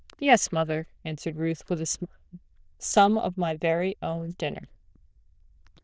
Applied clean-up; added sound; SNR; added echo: neural diffusion model UNIVERSE++.